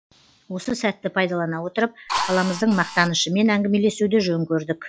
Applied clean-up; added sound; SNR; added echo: classical method log-MMSE.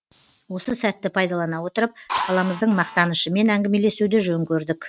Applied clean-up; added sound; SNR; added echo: neural mask model RNNoise.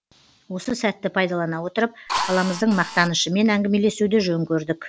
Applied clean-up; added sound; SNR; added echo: none; Drill; 7 dB; none.